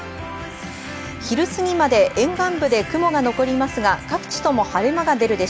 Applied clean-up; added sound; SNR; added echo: none; none; none; none.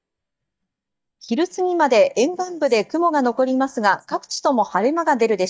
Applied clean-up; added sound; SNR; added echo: neural mask model DeepFilterNet 3.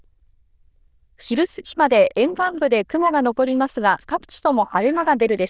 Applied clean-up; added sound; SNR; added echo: neural diffusion model UNIVERSE++.